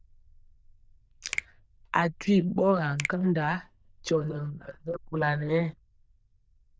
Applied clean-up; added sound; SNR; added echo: neural diffusion model UNIVERSE++.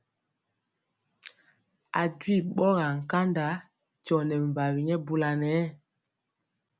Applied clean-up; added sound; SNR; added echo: none; none; none; none.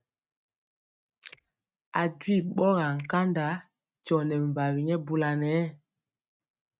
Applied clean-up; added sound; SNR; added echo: neural mask model RNNoise.